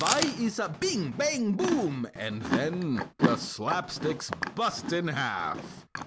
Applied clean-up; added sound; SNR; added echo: none; Chewing, mastication; 4 dB; none.